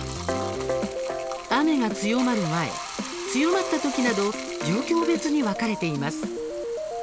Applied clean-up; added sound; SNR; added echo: none; Bathtub (filling or washing); 13 dB; none.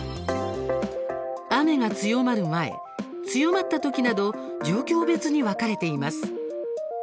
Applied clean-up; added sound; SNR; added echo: none; none; none; none.